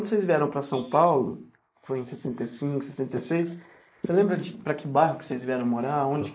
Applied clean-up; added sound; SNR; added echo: neural mask model Resemble Enhance denoiser.